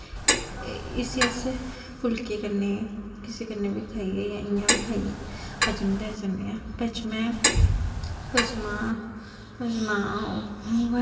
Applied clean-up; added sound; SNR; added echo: none; Clock; 0 dB; reverberation time 2.3 s.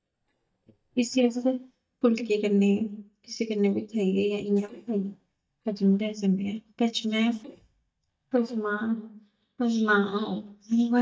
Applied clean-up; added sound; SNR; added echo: neural mask model DeepFilterNet 3.